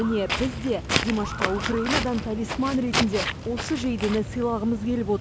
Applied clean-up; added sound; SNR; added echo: none; Walk, footsteps; 3 dB; none.